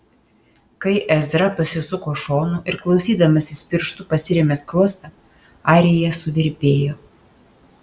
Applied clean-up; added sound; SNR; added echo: none; none; none; none.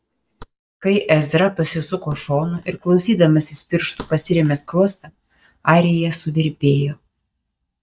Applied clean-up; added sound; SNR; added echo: neural mask model DeepFilterNet 3.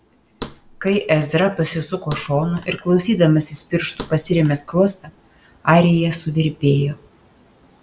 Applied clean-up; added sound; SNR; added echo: none; Thump, thud; 20 dB; none.